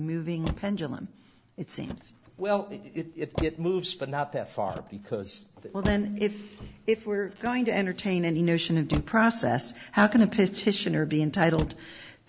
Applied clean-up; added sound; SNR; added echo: none; Motor vehicle (road); 13 dB; none.